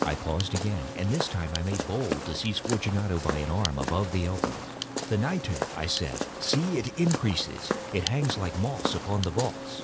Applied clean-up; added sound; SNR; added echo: none; Walk, footsteps; 5 dB; none.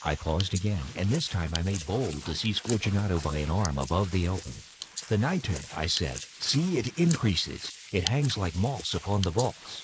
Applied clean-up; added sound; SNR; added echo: neural mask model Resemble Enhance denoiser.